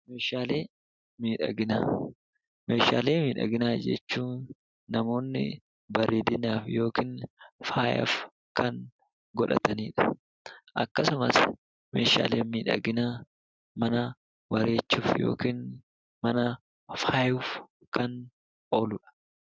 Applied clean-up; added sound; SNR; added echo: none; none; none; none.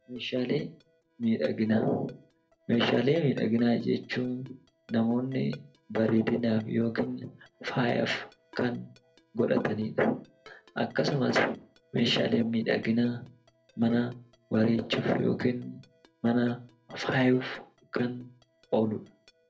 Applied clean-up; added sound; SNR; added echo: neural separator model SepFormer DNS4.